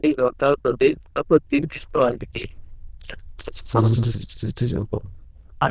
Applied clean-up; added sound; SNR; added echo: neural diffusion model UNIVERSE++.